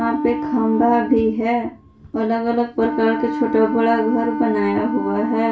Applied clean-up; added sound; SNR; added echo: none; Wind instrument, woodwind instrument; 7 dB; reverberation time 0.3 s.